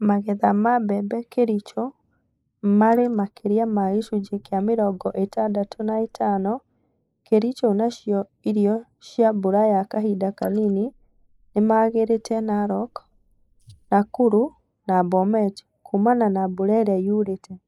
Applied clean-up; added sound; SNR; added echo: neural mask model Resemble Enhance denoiser.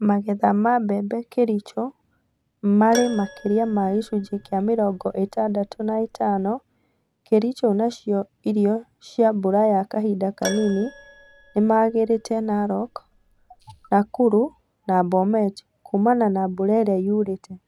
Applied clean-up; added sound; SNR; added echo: none; Keyboard (musical); 17 dB; none.